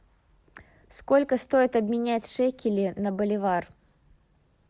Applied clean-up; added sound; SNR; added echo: none; none; none; none.